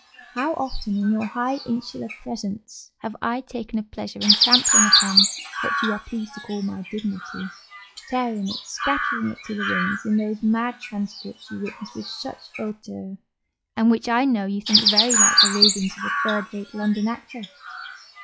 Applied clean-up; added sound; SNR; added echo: classical method log-MMSE.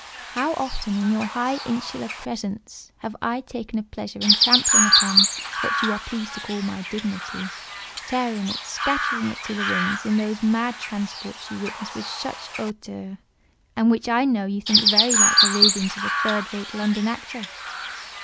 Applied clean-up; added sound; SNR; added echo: none; Chirp, tweet; -2 dB; none.